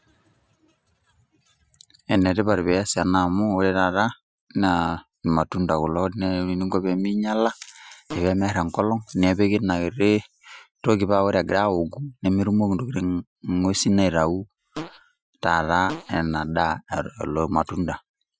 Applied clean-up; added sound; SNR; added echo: classical method Wiener filter.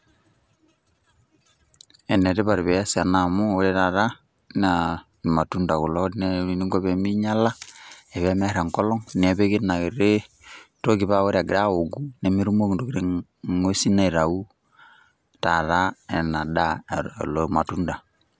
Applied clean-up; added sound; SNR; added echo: none; none; none; none.